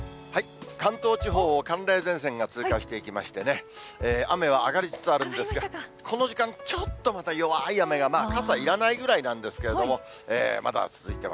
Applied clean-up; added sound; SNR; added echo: none; none; none; none.